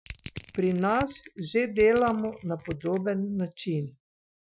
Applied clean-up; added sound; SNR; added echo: classical method Wiener filter.